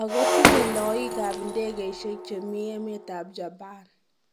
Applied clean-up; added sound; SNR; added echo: none; Shatter; -4 dB; none.